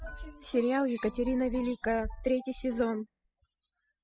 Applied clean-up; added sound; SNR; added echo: classical method spectral subtraction.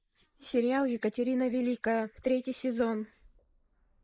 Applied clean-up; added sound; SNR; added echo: neural mask model Resemble Enhance denoiser.